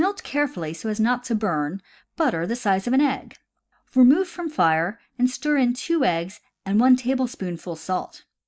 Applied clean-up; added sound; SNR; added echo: neural mask model Resemble Enhance denoiser.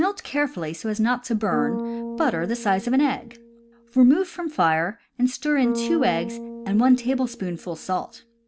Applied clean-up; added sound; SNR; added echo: none; Bass guitar; 11 dB; none.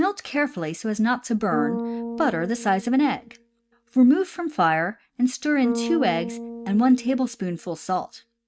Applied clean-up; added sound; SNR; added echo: neural mask model RNNoise.